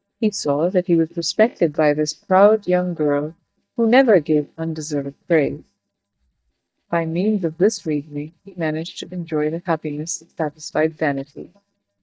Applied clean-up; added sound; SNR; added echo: neural mask model DeepFilterNet 3.